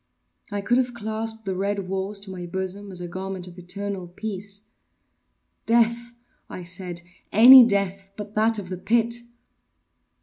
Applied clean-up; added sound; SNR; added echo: none; none; none; none.